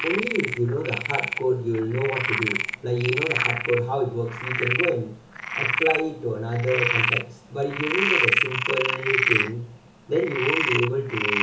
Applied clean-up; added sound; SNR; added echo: none; Frog; 0 dB; reverberation time 0.8 s.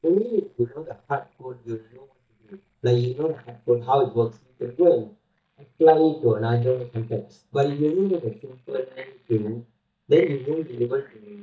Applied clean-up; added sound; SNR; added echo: neural mask model DeepFilterNet 3.